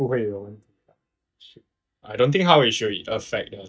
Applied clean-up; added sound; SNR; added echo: neural mask model DeepFilterNet 3.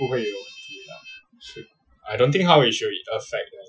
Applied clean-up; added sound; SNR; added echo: classical method Wiener filter.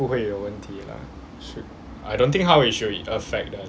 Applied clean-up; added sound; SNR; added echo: none; none; none; none.